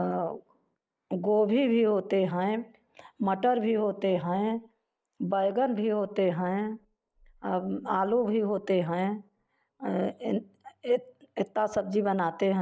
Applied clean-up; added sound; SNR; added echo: neural mask model Resemble Enhance denoiser.